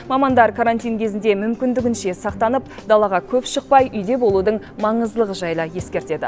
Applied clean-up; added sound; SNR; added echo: none; none; none; none.